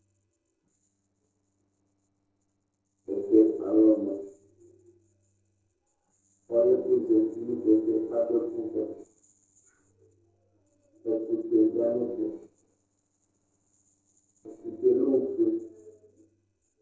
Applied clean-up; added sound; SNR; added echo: neural separator model SepFormer DNS4.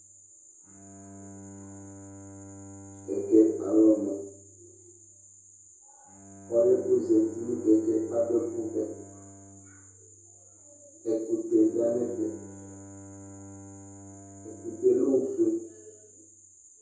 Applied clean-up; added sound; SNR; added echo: none; Bowed string instrument; 19 dB; reverberation time 0.6 s.